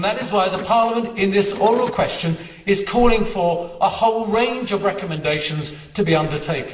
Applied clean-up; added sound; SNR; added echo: none; Mechanisms; 19 dB; reverberation time 1.0 s.